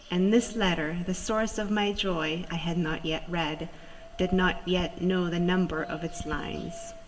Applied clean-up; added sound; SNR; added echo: none; Wind; 19 dB; reverberation time 1.6 s.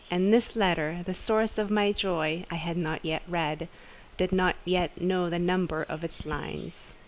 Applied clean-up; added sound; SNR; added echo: none; none; none; none.